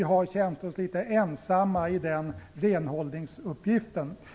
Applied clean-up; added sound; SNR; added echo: none; none; none; none.